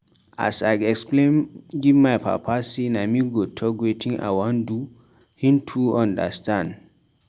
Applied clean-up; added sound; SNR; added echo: none; none; none; none.